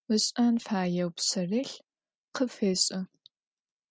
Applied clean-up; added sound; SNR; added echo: none; none; none; none.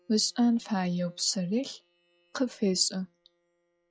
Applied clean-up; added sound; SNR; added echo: classical method log-MMSE.